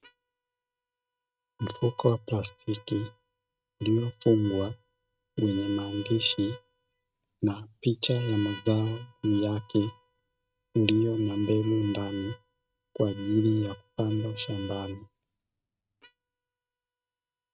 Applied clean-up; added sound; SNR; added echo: neural mask model RNNoise.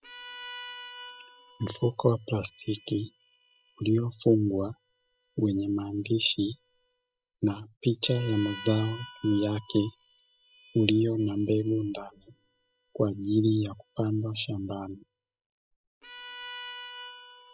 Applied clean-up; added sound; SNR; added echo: classical method spectral subtraction.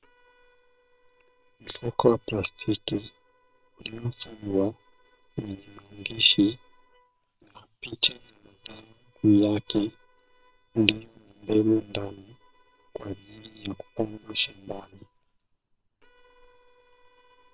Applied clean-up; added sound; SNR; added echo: neural separator model SepFormer WHAM!.